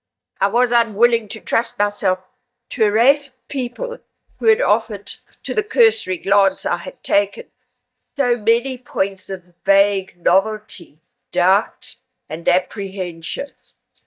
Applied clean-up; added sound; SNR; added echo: neural mask model DeepFilterNet 3.